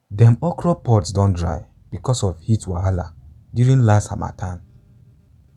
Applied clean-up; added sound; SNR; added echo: none; none; none; none.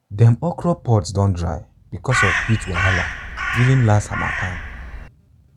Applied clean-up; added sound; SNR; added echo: none; Crow; 4 dB; none.